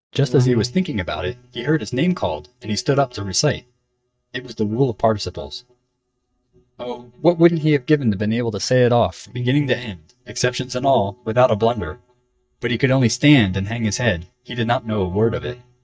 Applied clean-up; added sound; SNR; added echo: neural mask model DeepFilterNet 3.